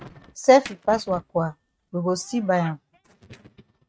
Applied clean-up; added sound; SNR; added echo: neural mask model RNNoise.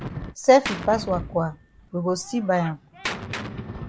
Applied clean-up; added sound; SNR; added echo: none; Gunshot, gunfire; 10 dB; none.